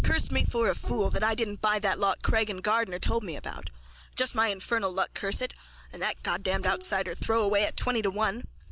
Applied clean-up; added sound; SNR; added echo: none; Bowed string instrument; 18 dB; none.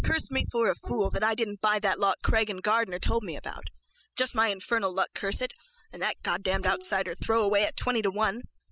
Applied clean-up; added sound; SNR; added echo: classical method spectral subtraction.